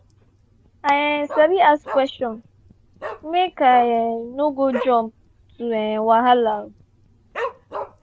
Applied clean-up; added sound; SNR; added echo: none; Dog; 15 dB; none.